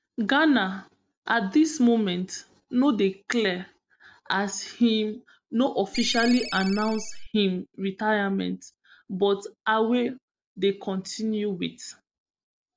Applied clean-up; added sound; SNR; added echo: none; Ringtone; 7 dB; none.